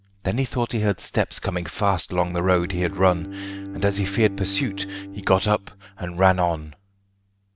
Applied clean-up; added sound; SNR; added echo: none; Bowed string instrument; 14 dB; none.